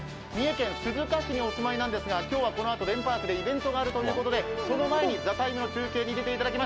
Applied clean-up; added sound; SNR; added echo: none; none; none; none.